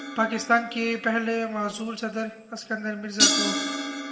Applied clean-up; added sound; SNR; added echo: none; Crash cymbal; 2 dB; reverberation time 1.0 s.